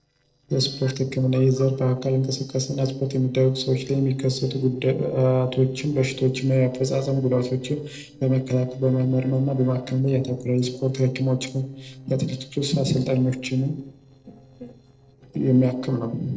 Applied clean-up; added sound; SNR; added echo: neural separator model SepFormer DNS4.